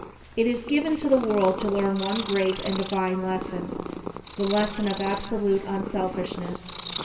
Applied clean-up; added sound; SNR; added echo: none; Purr; 10 dB; reverberation time 1.8 s.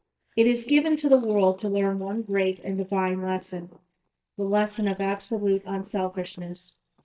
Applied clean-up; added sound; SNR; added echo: neural mask model DeepFilterNet 3.